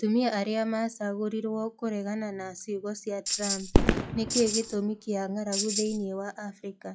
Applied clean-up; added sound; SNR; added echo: classical method log-MMSE.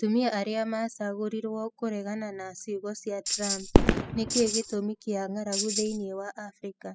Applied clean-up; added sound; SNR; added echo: classical method spectral subtraction.